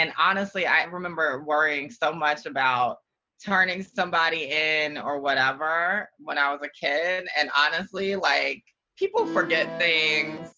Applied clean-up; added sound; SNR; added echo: none; Accordion; 9 dB; none.